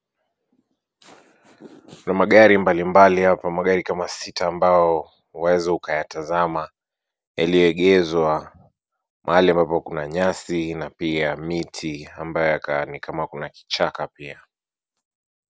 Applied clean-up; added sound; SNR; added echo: none; none; none; none.